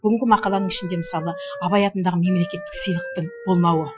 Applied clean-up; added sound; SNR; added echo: classical method Wiener filter.